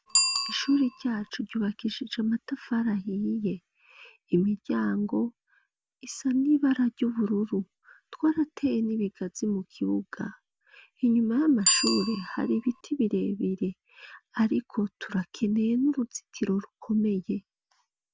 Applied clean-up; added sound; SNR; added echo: none; Bicycle bell; 9 dB; none.